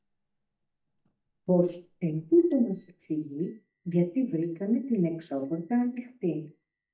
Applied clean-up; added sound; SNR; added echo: neural mask model DeepFilterNet 3.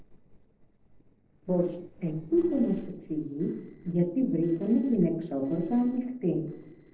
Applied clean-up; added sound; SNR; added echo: neural separator model SepFormer DNS4.